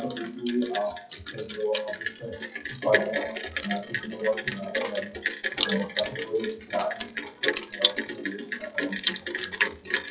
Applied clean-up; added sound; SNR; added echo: classical method WPE with log-MMSE.